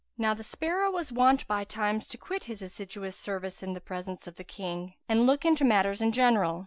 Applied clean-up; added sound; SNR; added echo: none; none; none; none.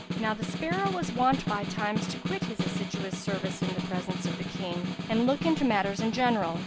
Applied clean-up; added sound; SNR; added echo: none; Snare drum; 3 dB; none.